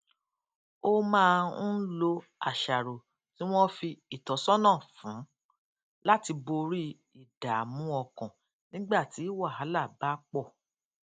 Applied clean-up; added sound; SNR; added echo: none; none; none; none.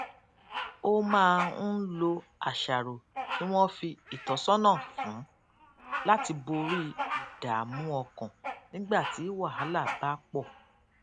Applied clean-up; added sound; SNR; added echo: none; Bird vocalization, bird call, bird song; 9 dB; none.